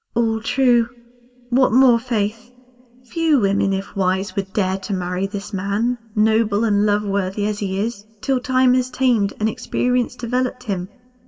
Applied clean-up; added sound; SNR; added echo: none; none; none; reverberation time 1.5 s.